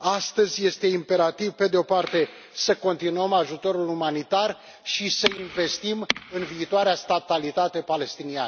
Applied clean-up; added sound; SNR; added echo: none; none; none; none.